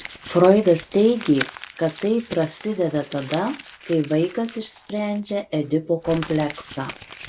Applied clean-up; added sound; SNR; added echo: none; Crumpling, crinkling; 17 dB; none.